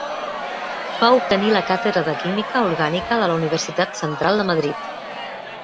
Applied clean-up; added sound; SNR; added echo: none; Crowd; 7 dB; none.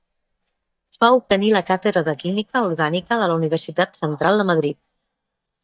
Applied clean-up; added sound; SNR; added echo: neural mask model DeepFilterNet 3.